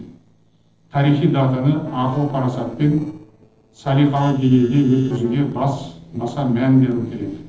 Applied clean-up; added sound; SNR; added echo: neural separator model SepFormer DNS4.